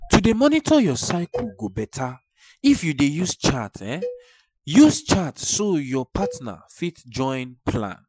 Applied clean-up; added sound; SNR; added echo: classical method Wiener filter.